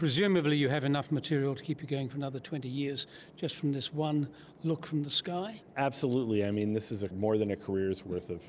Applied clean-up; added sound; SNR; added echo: none; none; none; none.